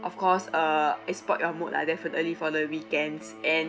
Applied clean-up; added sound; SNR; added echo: none; Electric guitar; 18 dB; none.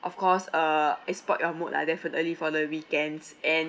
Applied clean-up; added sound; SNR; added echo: none; none; none; none.